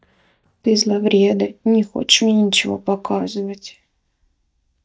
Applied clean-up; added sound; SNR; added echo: neural mask model DeepFilterNet 3.